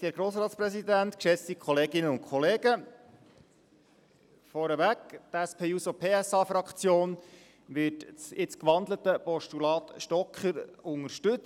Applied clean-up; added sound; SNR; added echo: none; none; none; none.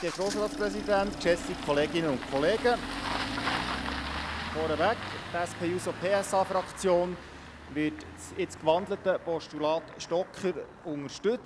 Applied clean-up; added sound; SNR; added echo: none; Engine starting; 7 dB; none.